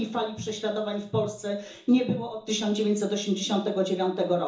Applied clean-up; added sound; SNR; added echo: none; none; none; reverberation time 0.7 s.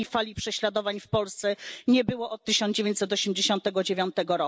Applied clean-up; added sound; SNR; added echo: none; none; none; none.